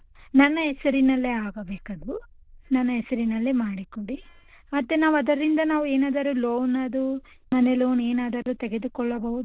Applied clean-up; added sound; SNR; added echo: neural diffusion model UNIVERSE++.